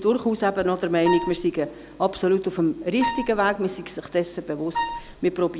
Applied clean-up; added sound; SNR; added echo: none; Wind instrument, woodwind instrument; 6 dB; none.